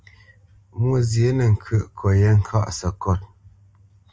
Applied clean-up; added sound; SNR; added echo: none; none; none; none.